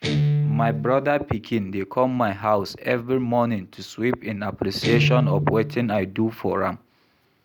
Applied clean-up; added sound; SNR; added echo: none; Guitar; 4 dB; none.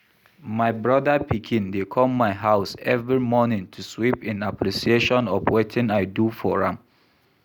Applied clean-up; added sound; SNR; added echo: none; none; none; none.